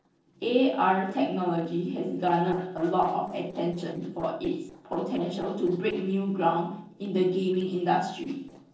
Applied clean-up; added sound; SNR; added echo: neural separator model SepFormer DNS4.